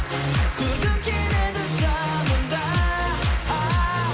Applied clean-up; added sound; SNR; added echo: none; none; none; none.